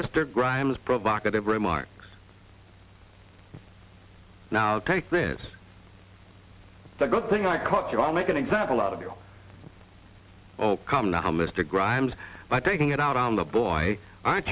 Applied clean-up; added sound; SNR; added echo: none; none; none; none.